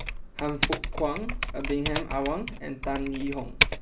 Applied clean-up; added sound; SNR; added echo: none; Typing; -1 dB; none.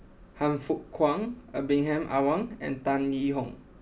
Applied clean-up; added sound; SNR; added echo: none; none; none; none.